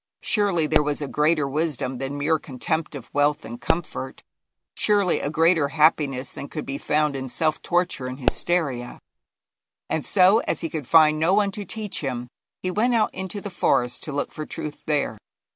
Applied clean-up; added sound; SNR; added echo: none; Explosion; 6 dB; none.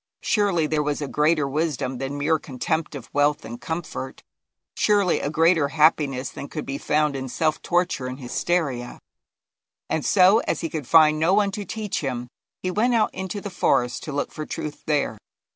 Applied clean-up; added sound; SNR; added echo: neural separator model SepFormer DNS4.